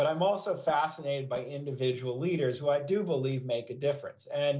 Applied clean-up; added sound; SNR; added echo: neural separator model SepFormer DNS4.